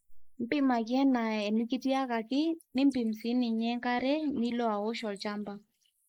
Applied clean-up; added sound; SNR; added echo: neural mask model Resemble Enhance denoiser.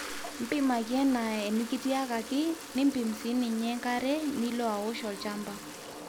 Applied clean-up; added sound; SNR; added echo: none; Toilet flush; 12 dB; none.